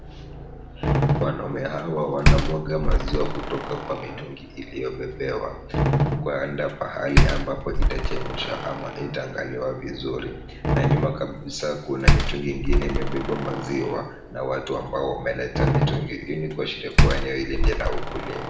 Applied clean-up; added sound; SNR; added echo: none; Slam; -5 dB; reverberation time 0.8 s.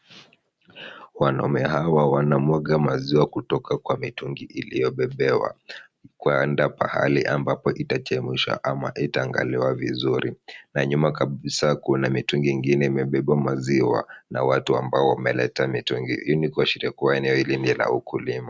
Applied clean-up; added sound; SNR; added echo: none; none; none; none.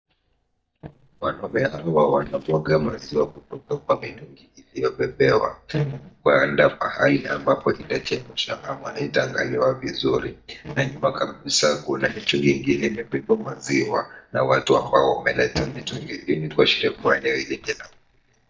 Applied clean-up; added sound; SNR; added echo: neural mask model DeepFilterNet 3.